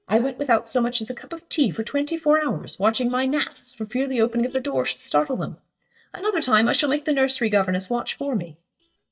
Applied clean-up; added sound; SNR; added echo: neural mask model DeepFilterNet 3.